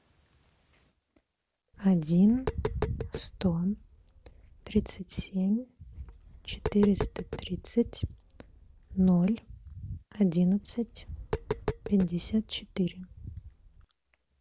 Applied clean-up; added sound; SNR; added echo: none; Tap; 10 dB; none.